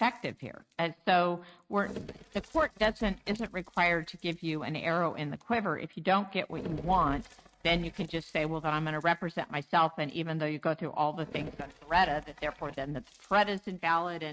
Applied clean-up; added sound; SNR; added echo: neural mask model RNNoise.